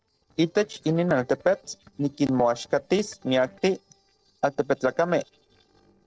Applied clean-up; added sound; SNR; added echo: neural separator model SepFormer DNS4.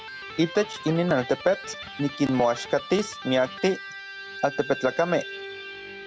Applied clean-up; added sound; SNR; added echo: none; Electric guitar; 12 dB; none.